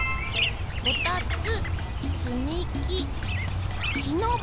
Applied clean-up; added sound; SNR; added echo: none; Chirp, tweet; -2 dB; none.